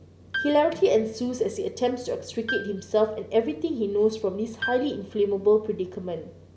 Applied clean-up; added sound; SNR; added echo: none; Piano; 13 dB; none.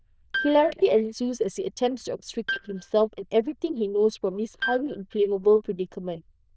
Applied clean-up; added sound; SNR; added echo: neural diffusion model UNIVERSE++.